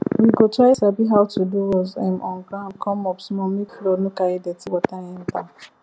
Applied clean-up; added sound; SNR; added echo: none; none; none; none.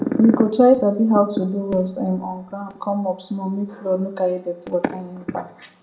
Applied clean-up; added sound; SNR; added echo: none; none; none; reverberation time 0.7 s.